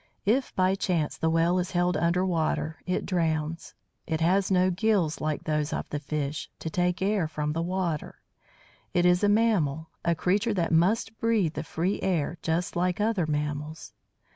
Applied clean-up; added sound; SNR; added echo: none; none; none; none.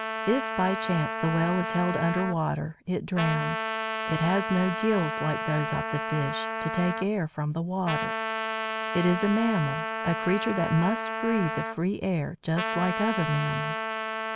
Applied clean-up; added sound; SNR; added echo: none; Trumpet; 4 dB; none.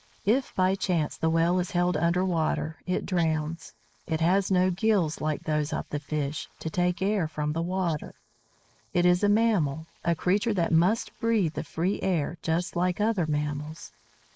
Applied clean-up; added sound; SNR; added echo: neural mask model Resemble Enhance denoiser.